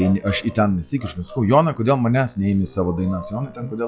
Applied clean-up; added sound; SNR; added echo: classical method log-MMSE.